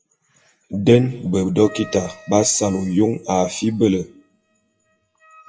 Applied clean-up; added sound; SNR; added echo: classical method WPE with log-MMSE.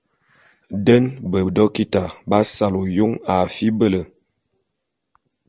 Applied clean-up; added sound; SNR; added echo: none; none; none; none.